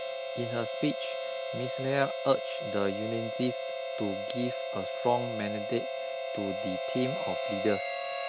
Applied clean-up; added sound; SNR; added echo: none; Harmonica; 1 dB; none.